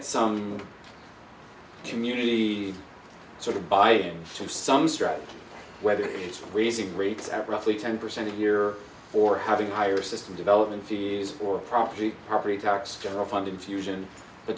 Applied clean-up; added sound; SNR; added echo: none; none; none; none.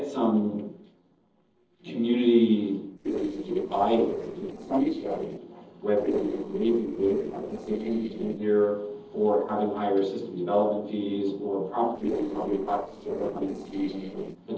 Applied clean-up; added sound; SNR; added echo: neural separator model SepFormer DNS4.